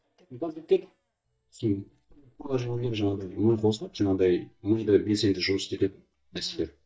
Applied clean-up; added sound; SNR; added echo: neural mask model DeepFilterNet 3.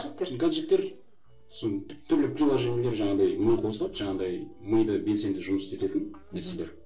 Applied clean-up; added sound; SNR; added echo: neural separator model SepFormer DNS4.